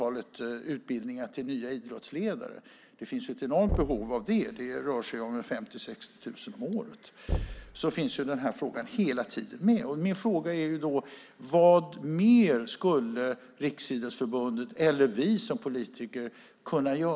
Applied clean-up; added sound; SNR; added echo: none; Knock / Wood; 10 dB; none.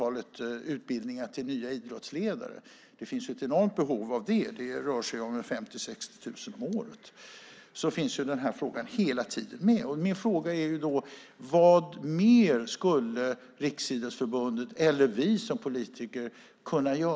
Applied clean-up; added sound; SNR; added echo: none; none; none; none.